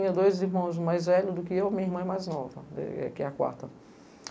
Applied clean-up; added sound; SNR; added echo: none; none; none; none.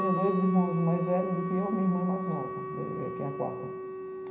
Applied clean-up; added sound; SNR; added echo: none; Wind instrument, woodwind instrument; 5 dB; reverberation time 0.9 s.